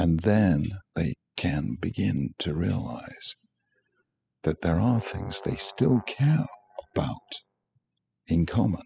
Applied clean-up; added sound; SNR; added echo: classical method spectral subtraction.